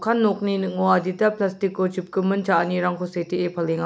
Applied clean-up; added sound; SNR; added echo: none; none; none; none.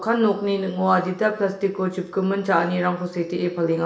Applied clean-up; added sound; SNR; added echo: none; none; none; reverberation time 0.7 s.